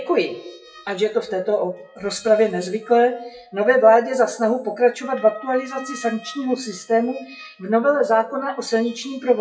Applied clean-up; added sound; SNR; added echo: classical method WPE with log-MMSE.